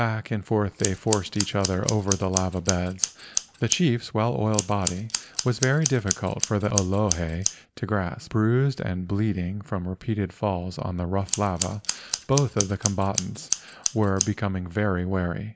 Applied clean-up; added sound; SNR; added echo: none; Scissors; 5 dB; none.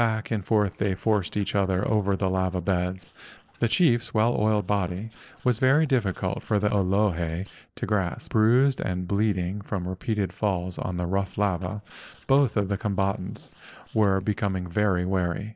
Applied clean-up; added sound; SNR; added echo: neural separator model SepFormer DNS4.